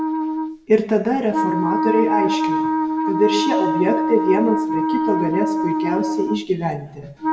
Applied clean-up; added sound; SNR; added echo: none; Wind instrument, woodwind instrument; -1 dB; reverberation time 1.0 s.